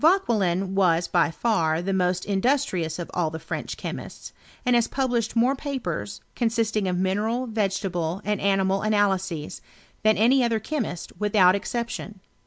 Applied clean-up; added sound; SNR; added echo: none; none; none; none.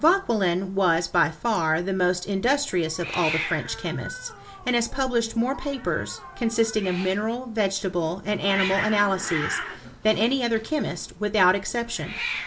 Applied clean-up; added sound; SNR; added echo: none; Hiss; 11 dB; reverberation time 0.2 s.